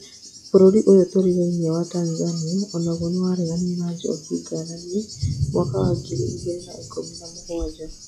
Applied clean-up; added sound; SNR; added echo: classical method log-MMSE.